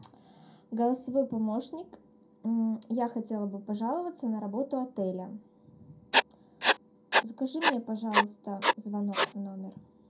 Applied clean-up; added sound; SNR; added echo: none; Writing; -4 dB; reverberation time 0.2 s.